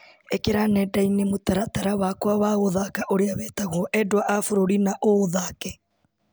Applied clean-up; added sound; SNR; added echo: none; none; none; none.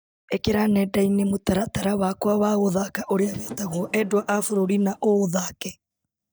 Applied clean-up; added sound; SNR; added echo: neural mask model DeepFilterNet 3.